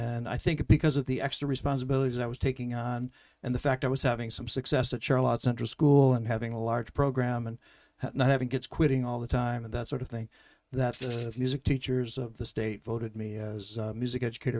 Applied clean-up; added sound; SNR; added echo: neural mask model RNNoise.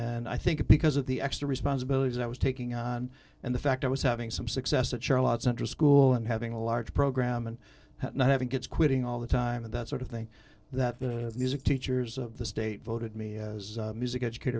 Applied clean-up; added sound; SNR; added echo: neural separator model SepFormer DNS4.